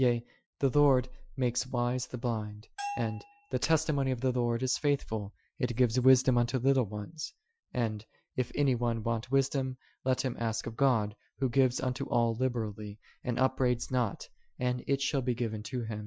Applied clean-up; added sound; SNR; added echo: classical method Wiener filter.